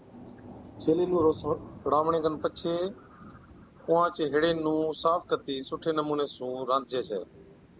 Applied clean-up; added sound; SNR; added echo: none; Thunder / Rain; 19 dB; none.